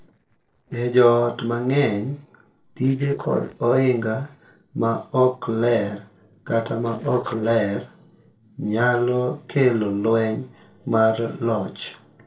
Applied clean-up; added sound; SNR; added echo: neural separator model SepFormer DNS4.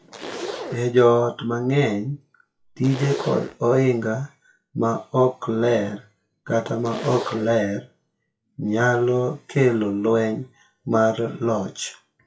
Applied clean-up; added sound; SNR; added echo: classical method WPE with log-MMSE.